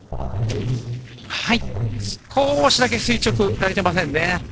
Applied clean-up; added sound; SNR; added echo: neural separator model SepFormer DNS4.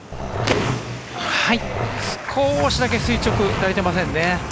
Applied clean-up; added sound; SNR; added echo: none; Growling; 7 dB; none.